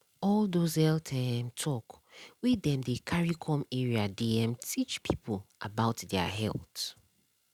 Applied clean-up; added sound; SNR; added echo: none; none; none; none.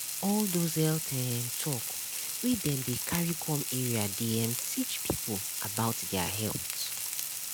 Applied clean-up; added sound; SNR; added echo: none; Frying (food); 2 dB; none.